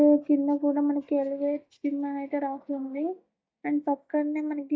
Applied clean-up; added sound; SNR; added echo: neural mask model DeepFilterNet 3.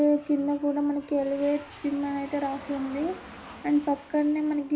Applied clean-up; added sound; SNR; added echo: none; Aircraft; 19 dB; reverberation time 0.4 s.